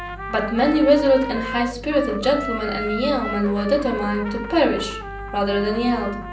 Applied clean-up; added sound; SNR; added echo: none; Trumpet; 10 dB; reverberation time 0.6 s.